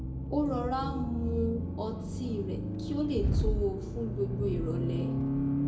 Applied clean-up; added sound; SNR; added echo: none; Accelerating, revving, vroom; -2 dB; reverberation time 0.5 s.